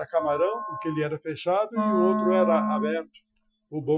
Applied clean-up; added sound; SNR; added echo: classical method Wiener filter.